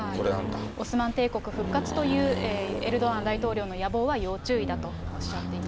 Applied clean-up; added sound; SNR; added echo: none; Accelerating, revving, vroom; 5 dB; none.